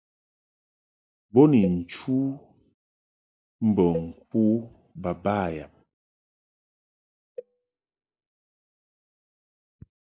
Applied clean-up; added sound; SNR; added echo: neural mask model DeepFilterNet 3.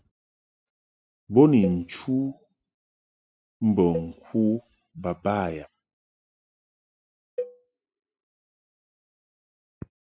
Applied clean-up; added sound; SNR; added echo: classical method spectral subtraction.